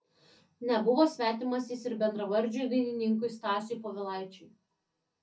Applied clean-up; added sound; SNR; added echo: none; none; none; reverberation time 0.3 s.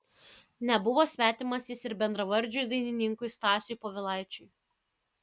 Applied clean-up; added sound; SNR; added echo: none; none; none; none.